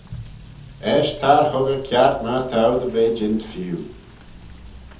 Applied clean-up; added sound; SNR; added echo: none; Motor vehicle (road) / Rain; 19 dB; reverberation time 0.7 s.